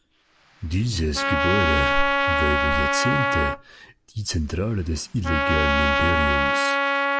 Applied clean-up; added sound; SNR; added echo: none; Trumpet; -3 dB; none.